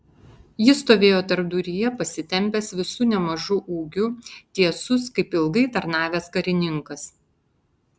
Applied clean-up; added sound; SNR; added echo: none; none; none; none.